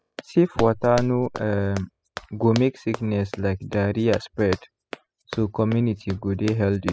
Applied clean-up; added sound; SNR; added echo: classical method spectral subtraction.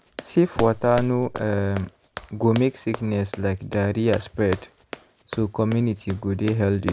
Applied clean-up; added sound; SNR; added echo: none; Run; 13 dB; none.